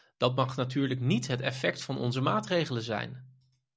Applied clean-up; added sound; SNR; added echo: none; none; none; none.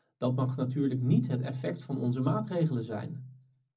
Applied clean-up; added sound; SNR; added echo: none; none; none; reverberation time 0.4 s.